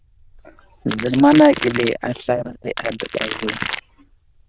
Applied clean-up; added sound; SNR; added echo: neural diffusion model UNIVERSE++.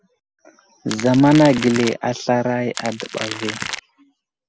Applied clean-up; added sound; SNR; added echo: none; Crackle; 10 dB; none.